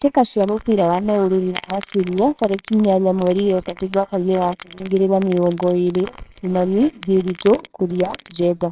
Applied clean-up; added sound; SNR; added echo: neural separator model SepFormer WHAMR!.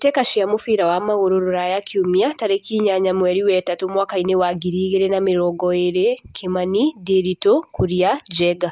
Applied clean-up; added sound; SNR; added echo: none; none; none; none.